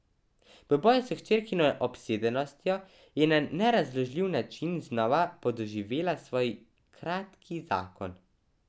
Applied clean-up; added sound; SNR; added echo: none; none; none; none.